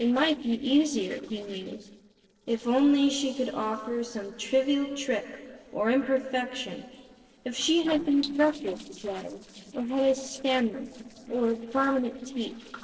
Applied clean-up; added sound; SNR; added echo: neural separator model SepFormer DNS4.